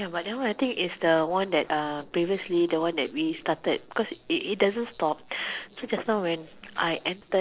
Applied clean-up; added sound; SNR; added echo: neural separator model SepFormer DNS4.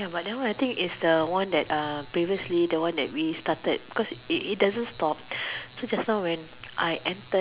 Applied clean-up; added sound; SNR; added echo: none; none; none; none.